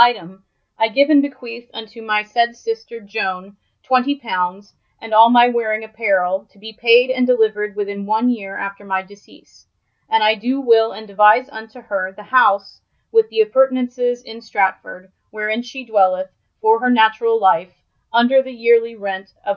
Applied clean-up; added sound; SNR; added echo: none; none; none; none.